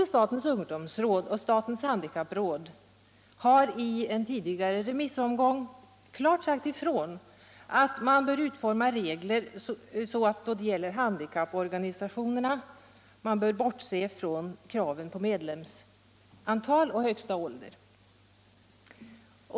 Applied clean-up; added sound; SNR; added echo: none; none; none; none.